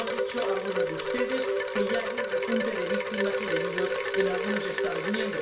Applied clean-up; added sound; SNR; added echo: none; Wind chime; -5 dB; reverberation time 0.4 s.